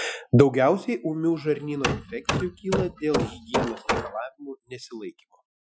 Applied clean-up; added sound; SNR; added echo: classical method Wiener filter.